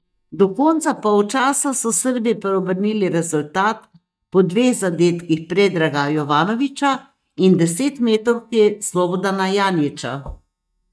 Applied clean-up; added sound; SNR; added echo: neural mask model DeepFilterNet 3.